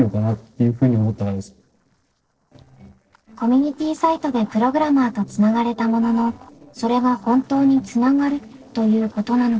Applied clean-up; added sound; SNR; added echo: neural separator model SepFormer DNS4.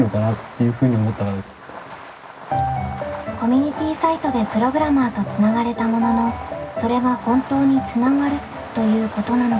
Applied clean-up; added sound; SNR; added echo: none; Fireworks; 16 dB; reverberation time 0.4 s.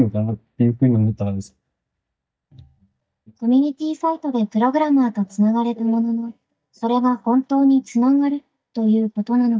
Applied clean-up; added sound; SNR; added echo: neural mask model DeepFilterNet 3.